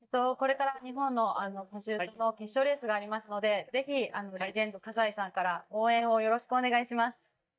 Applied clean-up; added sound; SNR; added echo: neural mask model DeepFilterNet 3.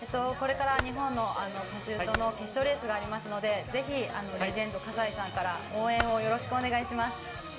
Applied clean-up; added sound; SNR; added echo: none; Computer keyboard; 9 dB; reverberation time 0.4 s.